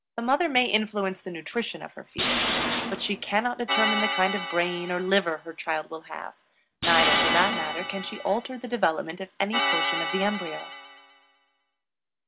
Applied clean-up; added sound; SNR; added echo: none; Organ + Tools; 1 dB; none.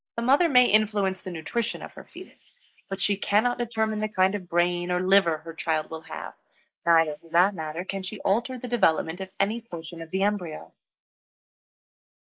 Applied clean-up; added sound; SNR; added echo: neural mask model Resemble Enhance denoiser.